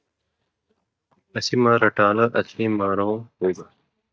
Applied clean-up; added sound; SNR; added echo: neural mask model DeepFilterNet 3.